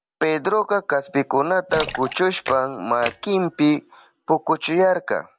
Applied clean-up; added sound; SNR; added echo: none; Camera + Splash, splatter; 12 dB; none.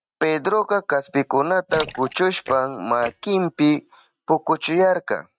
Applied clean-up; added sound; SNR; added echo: neural mask model RNNoise.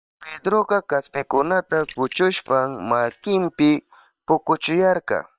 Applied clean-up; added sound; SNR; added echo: neural separator model SepFormer WHAM!.